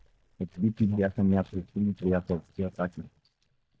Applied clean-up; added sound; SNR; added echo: neural mask model DeepFilterNet 3.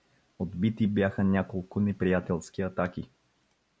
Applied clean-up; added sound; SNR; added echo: none; none; none; none.